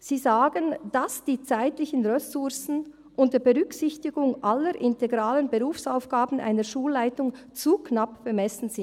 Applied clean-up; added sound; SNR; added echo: none; none; none; none.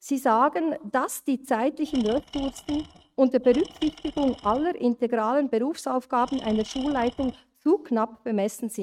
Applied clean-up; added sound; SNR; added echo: neural mask model RNNoise.